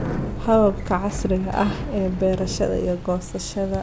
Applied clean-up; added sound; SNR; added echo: none; Bicycle; 8 dB; none.